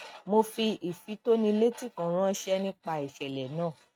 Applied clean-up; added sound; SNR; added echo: neural mask model RNNoise.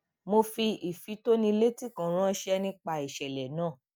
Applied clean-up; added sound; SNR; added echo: none; none; none; none.